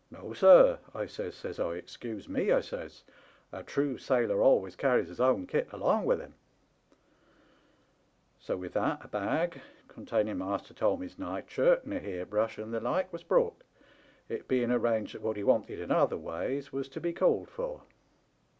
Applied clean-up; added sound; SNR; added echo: none; none; none; none.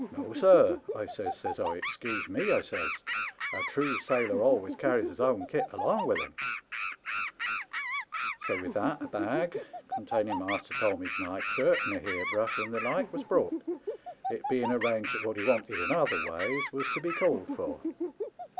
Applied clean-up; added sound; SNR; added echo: none; Animal; 4 dB; none.